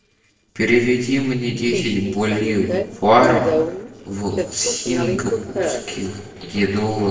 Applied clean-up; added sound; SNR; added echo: neural separator model SepFormer DNS4.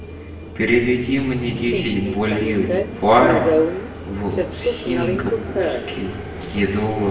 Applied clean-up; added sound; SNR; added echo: none; Subway, metro, underground; 3 dB; reverberation time 1.0 s.